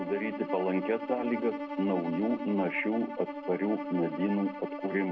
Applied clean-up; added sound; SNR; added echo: none; Bowed string instrument; 7 dB; none.